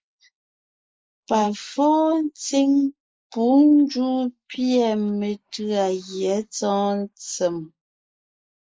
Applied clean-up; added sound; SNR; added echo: neural mask model Resemble Enhance denoiser.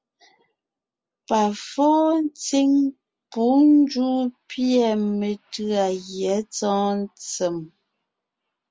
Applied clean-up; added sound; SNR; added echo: none; none; none; none.